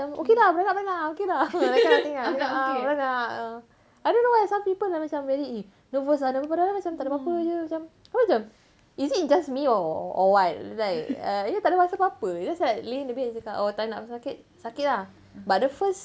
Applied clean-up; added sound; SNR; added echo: none; none; none; none.